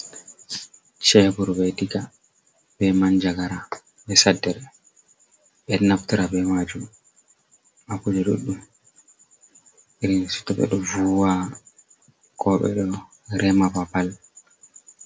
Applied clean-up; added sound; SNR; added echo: none; none; none; none.